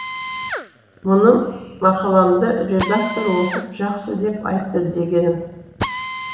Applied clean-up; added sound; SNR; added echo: none; Drill; 11 dB; reverberation time 0.9 s.